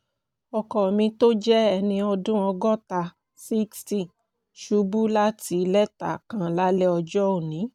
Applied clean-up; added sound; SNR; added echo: none; none; none; none.